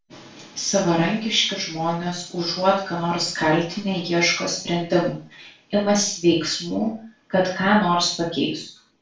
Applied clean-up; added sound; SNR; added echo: none; none; none; reverberation time 0.4 s.